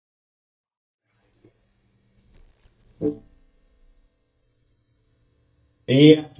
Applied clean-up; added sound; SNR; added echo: neural mask model DeepFilterNet 3.